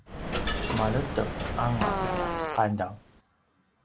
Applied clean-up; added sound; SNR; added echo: none; Coin (dropping) + Fart; -1 dB; none.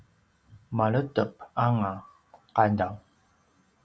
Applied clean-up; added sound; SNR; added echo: none; none; none; none.